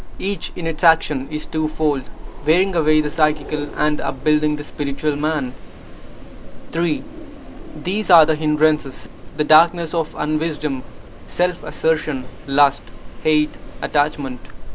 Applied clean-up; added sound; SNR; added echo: none; Wind; 8 dB; none.